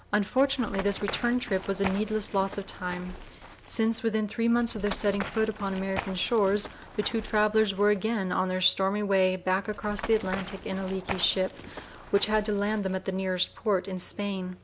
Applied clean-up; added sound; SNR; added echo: none; Run; 13 dB; none.